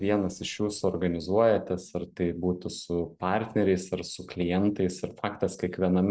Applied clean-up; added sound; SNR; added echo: neural separator model SepFormer DNS4.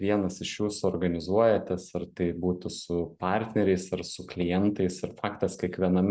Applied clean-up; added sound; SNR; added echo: none; none; none; none.